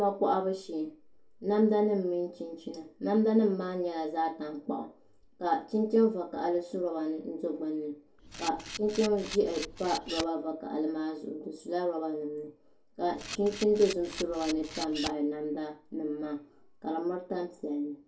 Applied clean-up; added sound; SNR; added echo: none; Camera; 10 dB; reverberation time 0.2 s.